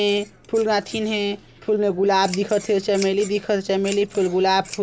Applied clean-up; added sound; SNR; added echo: none; Scissors; 19 dB; none.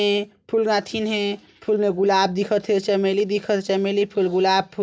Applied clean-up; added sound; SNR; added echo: none; none; none; none.